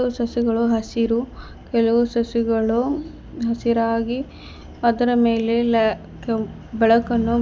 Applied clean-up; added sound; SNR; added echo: none; none; none; none.